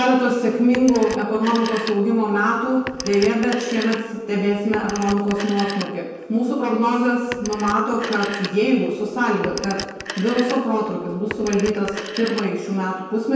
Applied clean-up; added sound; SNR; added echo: none; Telephone; 14 dB; reverberation time 1.1 s.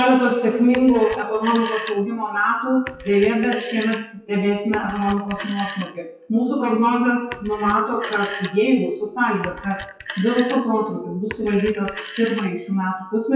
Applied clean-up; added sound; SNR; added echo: classical method WPE with log-MMSE.